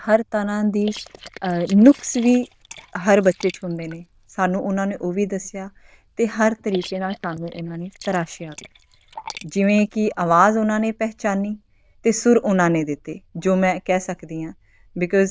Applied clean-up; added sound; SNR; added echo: neural diffusion model UNIVERSE++.